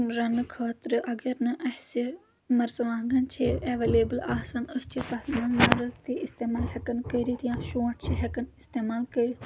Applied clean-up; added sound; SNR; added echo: none; none; none; none.